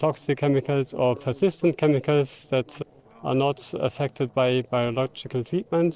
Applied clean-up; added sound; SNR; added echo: neural separator model SepFormer DNS4.